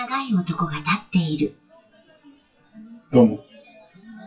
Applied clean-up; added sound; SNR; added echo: classical method WPE with log-MMSE.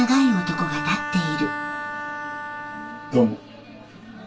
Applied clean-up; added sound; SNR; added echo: none; Bowed string instrument; 7 dB; reverberation time 0.1 s.